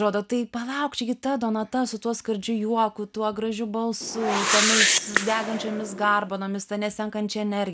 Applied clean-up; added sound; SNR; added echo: none; Whoosh, swoosh, swish; -1 dB; none.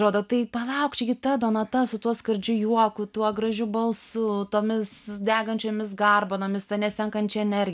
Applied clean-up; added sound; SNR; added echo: none; none; none; none.